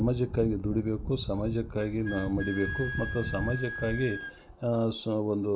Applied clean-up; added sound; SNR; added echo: none; Wind instrument, woodwind instrument; 12 dB; none.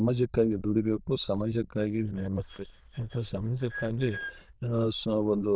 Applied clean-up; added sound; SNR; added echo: neural diffusion model UNIVERSE++.